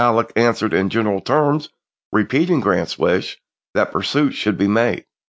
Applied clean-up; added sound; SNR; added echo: none; none; none; none.